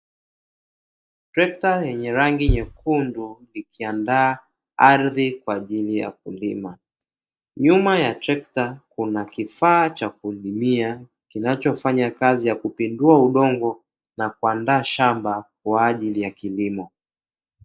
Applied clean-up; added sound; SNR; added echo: neural mask model DeepFilterNet 3.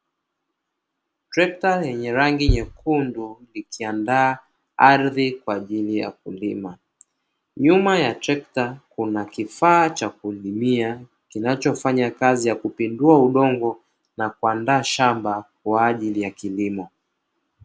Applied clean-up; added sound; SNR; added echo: none; Bass drum; 6 dB; none.